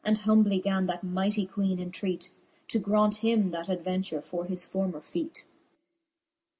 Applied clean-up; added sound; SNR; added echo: none; none; none; none.